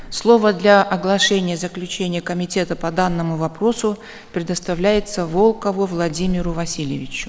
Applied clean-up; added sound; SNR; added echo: none; Meow / Purr; 16 dB; none.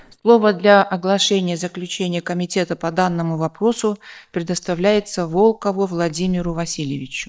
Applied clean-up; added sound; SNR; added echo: neural mask model DeepFilterNet 3.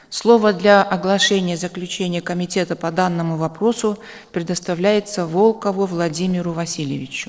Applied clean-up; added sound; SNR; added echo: neural separator model SepFormer DNS4.